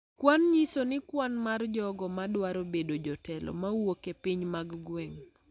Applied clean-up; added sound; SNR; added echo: none; none; none; none.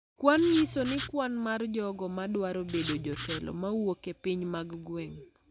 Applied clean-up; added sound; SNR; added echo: none; Writing; 9 dB; none.